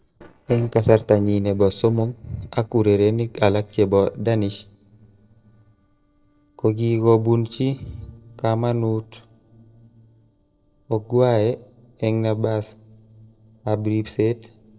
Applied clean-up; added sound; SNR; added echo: neural separator model SepFormer DNS4.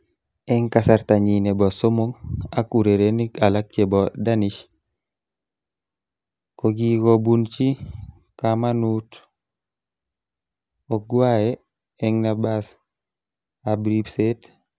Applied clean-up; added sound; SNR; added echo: none; none; none; none.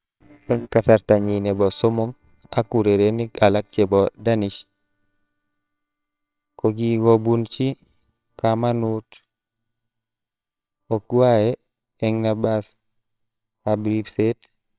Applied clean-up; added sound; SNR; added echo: neural separator model SepFormer WHAMR!.